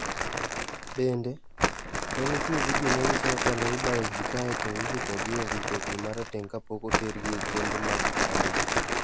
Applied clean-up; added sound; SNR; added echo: none; Crumpling, crinkling; -4 dB; none.